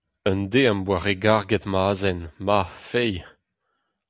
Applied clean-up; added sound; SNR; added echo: none; none; none; none.